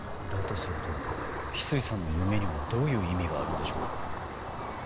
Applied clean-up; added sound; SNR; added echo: none; Ocean; 2 dB; none.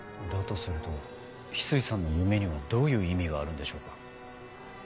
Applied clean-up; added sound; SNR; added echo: none; none; none; none.